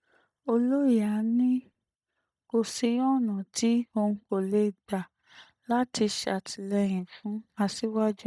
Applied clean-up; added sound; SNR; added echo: neural mask model DeepFilterNet 3.